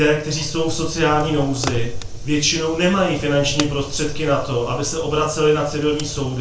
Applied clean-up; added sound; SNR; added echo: none; Fire; 8 dB; reverberation time 0.3 s.